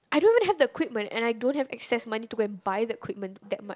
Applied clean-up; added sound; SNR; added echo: none; none; none; none.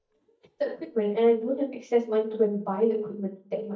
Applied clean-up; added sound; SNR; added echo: neural mask model DeepFilterNet 3.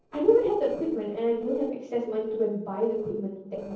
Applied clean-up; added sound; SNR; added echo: neural separator model SepFormer DNS4.